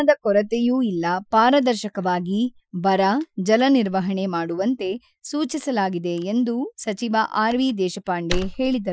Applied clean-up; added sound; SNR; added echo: classical method Wiener filter.